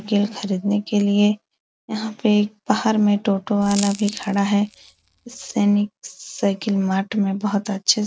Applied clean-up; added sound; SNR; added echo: none; Crackle; 16 dB; none.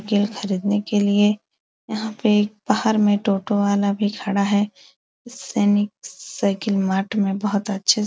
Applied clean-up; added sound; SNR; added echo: none; none; none; none.